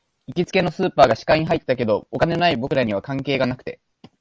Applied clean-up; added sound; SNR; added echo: none; none; none; none.